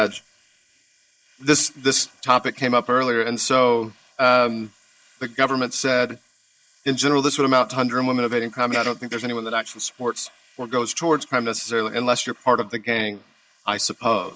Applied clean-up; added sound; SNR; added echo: neural mask model Resemble Enhance denoiser.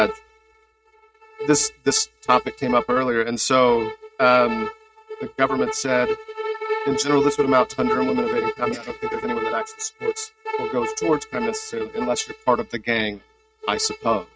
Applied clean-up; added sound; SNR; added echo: neural mask model RNNoise.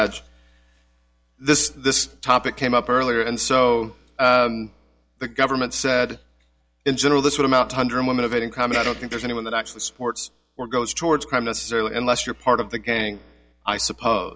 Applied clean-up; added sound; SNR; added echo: none; none; none; none.